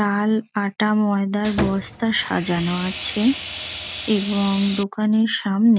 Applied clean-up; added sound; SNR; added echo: none; Sawing; 10 dB; none.